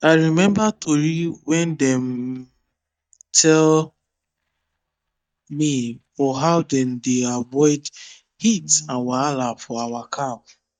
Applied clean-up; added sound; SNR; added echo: neural mask model DeepFilterNet 3.